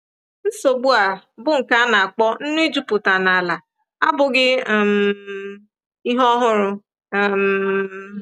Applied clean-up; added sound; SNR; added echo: none; none; none; none.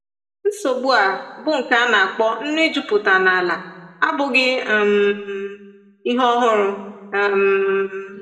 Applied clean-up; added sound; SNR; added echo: none; none; none; reverberation time 1.1 s.